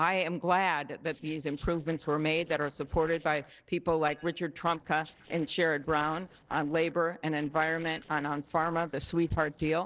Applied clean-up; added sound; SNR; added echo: neural separator model SepFormer DNS4.